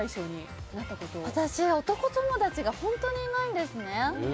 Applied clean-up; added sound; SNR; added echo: none; none; none; none.